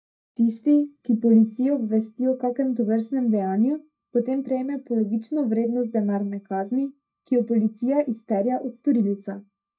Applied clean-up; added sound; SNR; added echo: neural mask model DeepFilterNet 3.